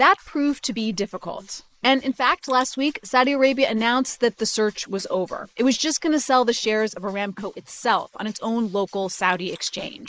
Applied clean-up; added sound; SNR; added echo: neural mask model Resemble Enhance denoiser.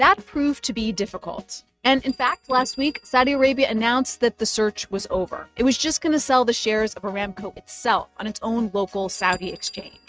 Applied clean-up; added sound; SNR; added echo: neural mask model RNNoise.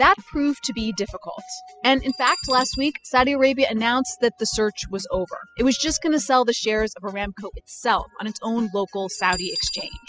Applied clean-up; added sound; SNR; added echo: classical method spectral subtraction.